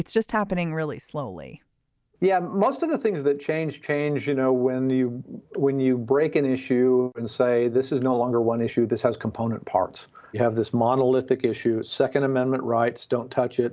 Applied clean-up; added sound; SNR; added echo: none; none; none; none.